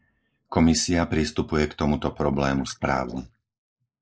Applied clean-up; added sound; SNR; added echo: neural mask model Resemble Enhance denoiser.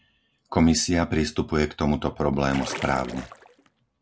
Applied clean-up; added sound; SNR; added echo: none; Splash, splatter; 12 dB; none.